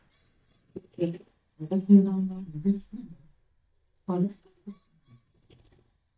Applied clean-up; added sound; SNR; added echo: neural mask model DeepFilterNet 3.